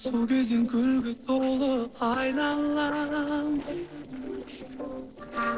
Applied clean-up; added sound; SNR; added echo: neural separator model SepFormer DNS4.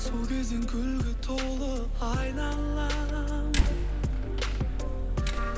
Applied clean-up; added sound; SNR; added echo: none; Slam; 8 dB; none.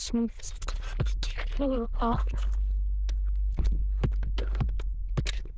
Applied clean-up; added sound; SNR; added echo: neural diffusion model UNIVERSE++.